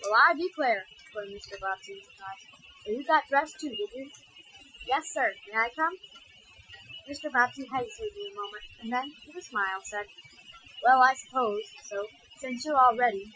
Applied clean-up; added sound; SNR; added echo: classical method Wiener filter.